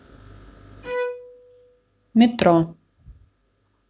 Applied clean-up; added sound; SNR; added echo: none; Bowed string instrument; 10 dB; none.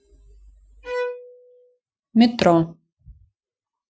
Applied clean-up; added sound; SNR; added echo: classical method Wiener filter.